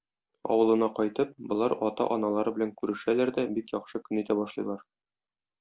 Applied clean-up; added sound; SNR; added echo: none; none; none; none.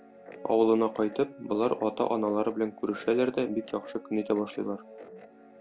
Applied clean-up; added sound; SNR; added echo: none; Guitar; 18 dB; none.